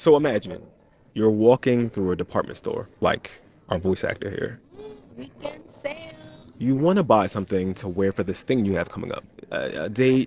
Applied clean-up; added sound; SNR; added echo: neural separator model SepFormer DNS4.